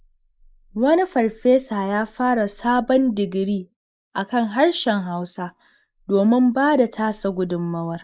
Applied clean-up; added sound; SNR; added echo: neural mask model Resemble Enhance denoiser.